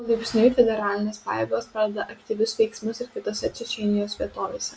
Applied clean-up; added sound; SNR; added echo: none; none; none; none.